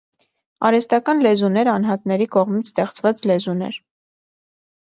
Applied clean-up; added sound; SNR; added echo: none; none; none; none.